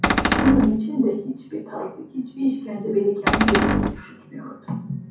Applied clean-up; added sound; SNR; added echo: none; Cupboard open or close; -4 dB; reverberation time 0.6 s.